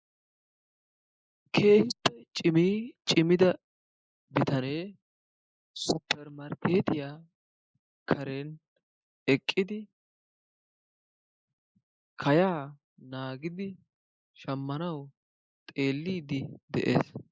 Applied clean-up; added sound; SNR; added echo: neural mask model Resemble Enhance denoiser.